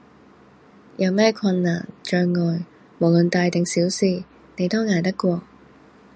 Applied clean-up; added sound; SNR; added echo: none; none; none; none.